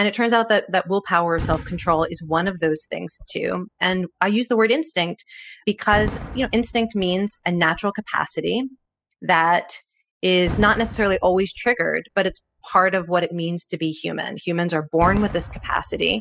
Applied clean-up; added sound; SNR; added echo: classical method spectral subtraction.